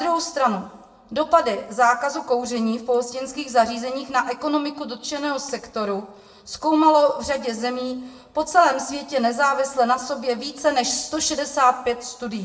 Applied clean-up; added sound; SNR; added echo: none; none; none; reverberation time 0.6 s.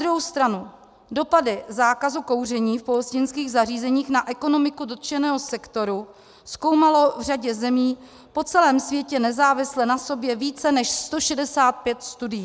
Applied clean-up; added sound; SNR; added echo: none; none; none; none.